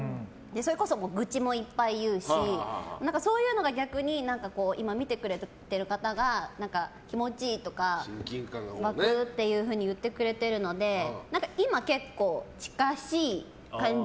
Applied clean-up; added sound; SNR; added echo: none; Whoosh, swoosh, swish; 19 dB; none.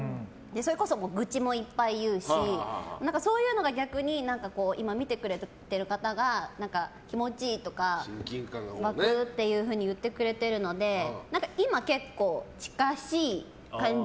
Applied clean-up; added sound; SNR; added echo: none; none; none; none.